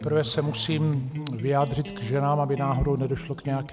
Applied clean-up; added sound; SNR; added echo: none; Electric guitar; 10 dB; none.